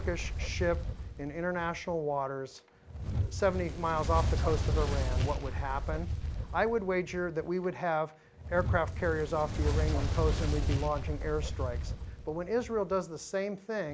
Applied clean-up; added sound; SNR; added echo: none; Fire; 0 dB; none.